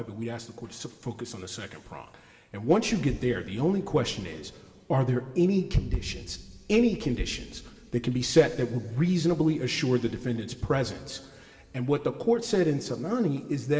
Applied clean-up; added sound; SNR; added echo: none; none; none; reverberation time 1.9 s.